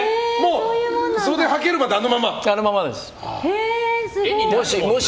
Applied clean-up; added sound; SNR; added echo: none; none; none; none.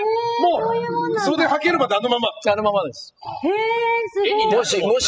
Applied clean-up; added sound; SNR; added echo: classical method spectral subtraction.